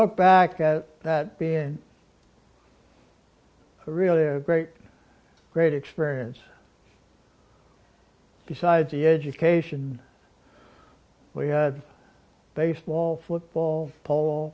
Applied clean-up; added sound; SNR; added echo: none; none; none; none.